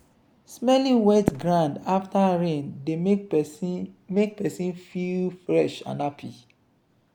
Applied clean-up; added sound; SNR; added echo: none; Fireworks; 16 dB; none.